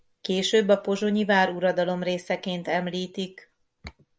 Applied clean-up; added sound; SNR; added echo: none; none; none; none.